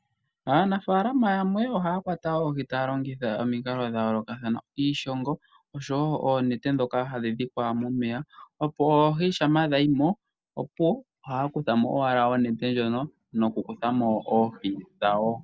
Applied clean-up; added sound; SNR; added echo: none; none; none; none.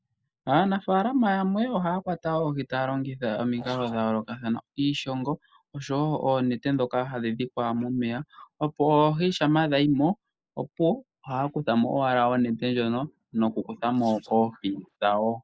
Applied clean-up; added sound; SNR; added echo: neural mask model Resemble Enhance denoiser.